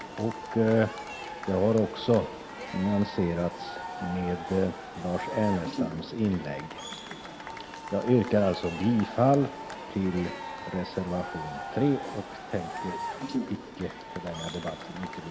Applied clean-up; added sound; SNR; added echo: none; Crowd / Cheering; 9 dB; none.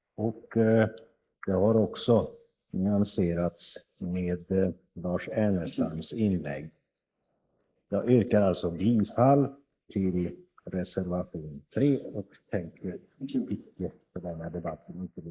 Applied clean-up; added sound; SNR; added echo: neural mask model Resemble Enhance denoiser.